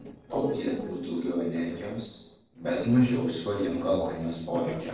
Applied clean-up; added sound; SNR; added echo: neural separator model SepFormer DNS4.